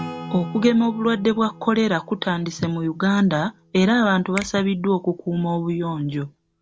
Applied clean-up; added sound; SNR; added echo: none; Acoustic guitar / Strum + Finger snapping; 17 dB; none.